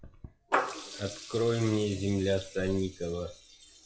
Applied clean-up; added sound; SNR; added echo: classical method WPE with log-MMSE.